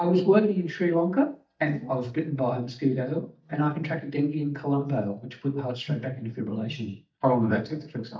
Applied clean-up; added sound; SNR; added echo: neural mask model DeepFilterNet 3.